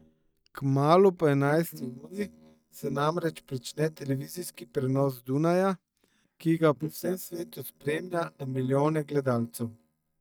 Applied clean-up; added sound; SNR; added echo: neural mask model DeepFilterNet 3.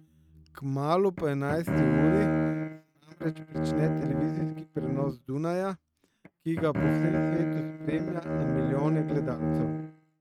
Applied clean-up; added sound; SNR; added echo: neural mask model RNNoise.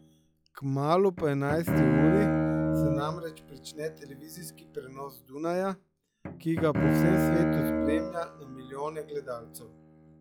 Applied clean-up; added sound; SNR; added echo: classical method log-MMSE.